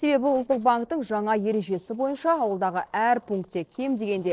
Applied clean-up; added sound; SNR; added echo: neural separator model SepFormer DNS4.